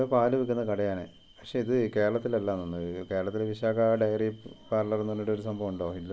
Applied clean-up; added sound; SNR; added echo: none; none; none; none.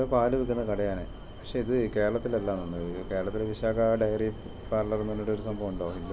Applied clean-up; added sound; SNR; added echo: none; Subway, metro, underground; 11 dB; none.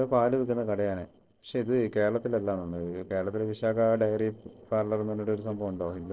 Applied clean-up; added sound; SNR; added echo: neural separator model SepFormer DNS4.